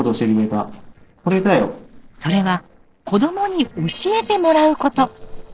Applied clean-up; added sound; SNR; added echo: neural separator model SepFormer DNS4.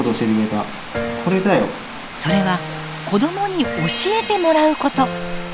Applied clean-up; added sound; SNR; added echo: none; Bathtub (filling or washing) + Coin (dropping); 12 dB; none.